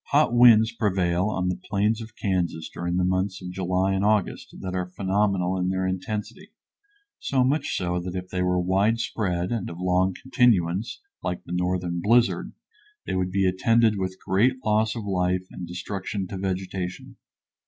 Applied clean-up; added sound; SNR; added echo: none; none; none; none.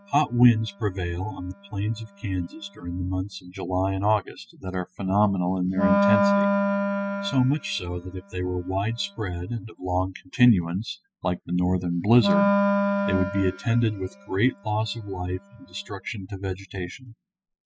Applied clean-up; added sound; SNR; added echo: classical method spectral subtraction.